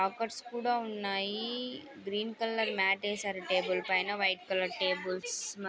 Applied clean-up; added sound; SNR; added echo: none; none; none; none.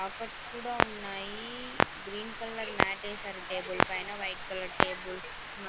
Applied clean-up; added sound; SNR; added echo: none; Clock; -5 dB; none.